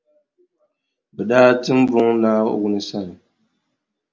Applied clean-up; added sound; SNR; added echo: none; none; none; none.